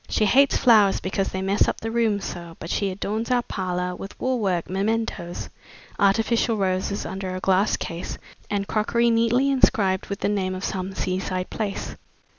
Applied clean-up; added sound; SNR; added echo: none; none; none; none.